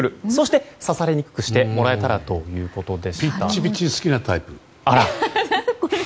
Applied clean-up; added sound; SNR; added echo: none; none; none; none.